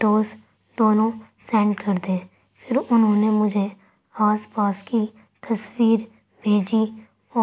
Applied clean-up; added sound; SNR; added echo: none; none; none; none.